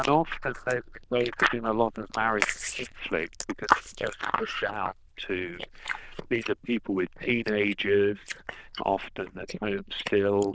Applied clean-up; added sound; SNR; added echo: neural diffusion model UNIVERSE++.